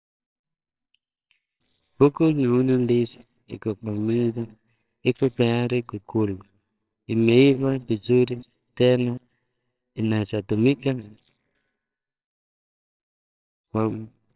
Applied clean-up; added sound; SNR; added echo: neural separator model SepFormer WHAMR!.